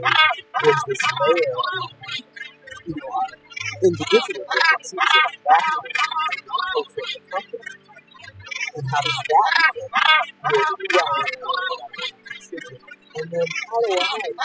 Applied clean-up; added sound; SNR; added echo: classical method spectral subtraction.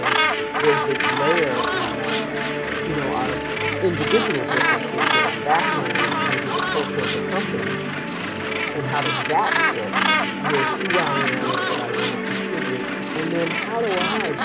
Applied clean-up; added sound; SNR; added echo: none; Gull, seagull + Musical instrument; -5 dB; none.